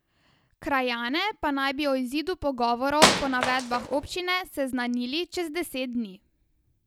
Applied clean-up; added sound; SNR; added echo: none; Wood; -2 dB; none.